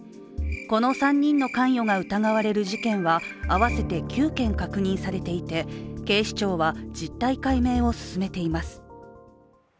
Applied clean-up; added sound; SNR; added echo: none; Cricket; 15 dB; none.